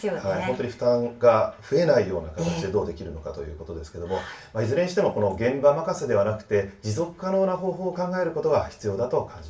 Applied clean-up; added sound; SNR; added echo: none; none; none; reverberation time 0.3 s.